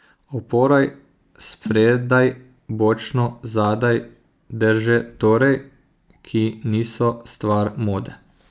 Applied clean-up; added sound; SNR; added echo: neural mask model DeepFilterNet 3.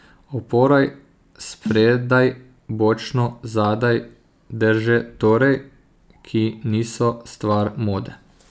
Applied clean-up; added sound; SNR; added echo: none; Snare drum; 13 dB; none.